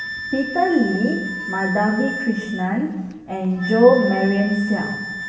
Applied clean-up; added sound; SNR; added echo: none; Wind instrument, woodwind instrument; 10 dB; reverberation time 1.1 s.